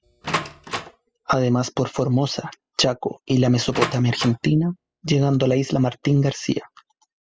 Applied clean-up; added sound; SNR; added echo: classical method spectral subtraction.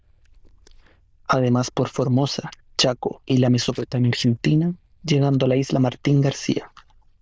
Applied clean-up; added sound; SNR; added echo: neural diffusion model UNIVERSE++.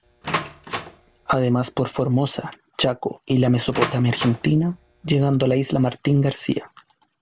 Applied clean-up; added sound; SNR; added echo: none; Door; 11 dB; none.